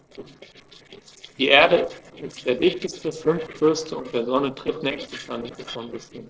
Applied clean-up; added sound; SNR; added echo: neural separator model SepFormer DNS4.